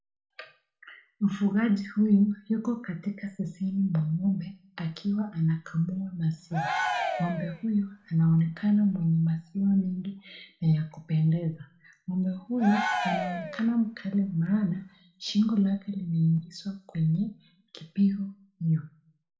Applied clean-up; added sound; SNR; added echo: none; Cheering; 6 dB; reverberation time 0.4 s.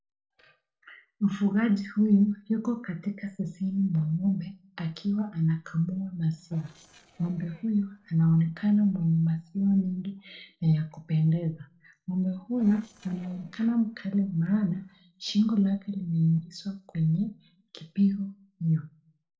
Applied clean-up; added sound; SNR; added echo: neural separator model SepFormer DNS4.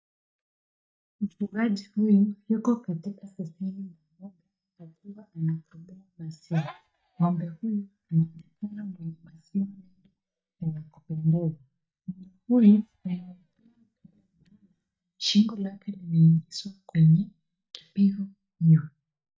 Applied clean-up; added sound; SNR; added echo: neural mask model DeepFilterNet 3.